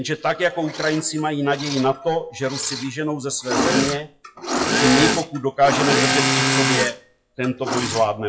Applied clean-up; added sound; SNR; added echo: classical method WPE with log-MMSE.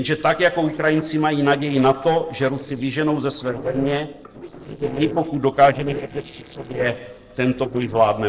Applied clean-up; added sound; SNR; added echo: neural separator model SepFormer DNS4.